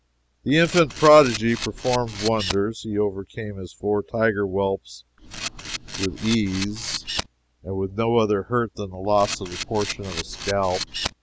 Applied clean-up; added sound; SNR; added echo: none; Camera; 9 dB; none.